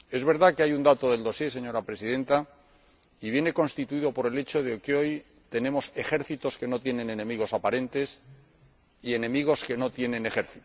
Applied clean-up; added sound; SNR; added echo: none; none; none; none.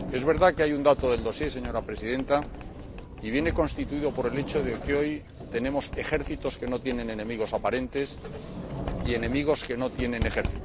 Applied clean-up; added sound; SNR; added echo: none; Sliding door; 7 dB; none.